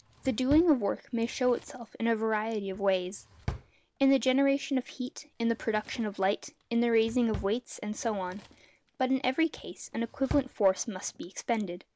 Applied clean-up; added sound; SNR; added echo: none; Drawer open or close; 17 dB; none.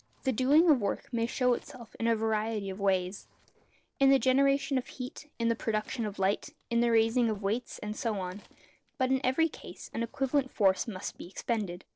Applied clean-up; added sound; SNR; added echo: neural separator model SepFormer DNS4.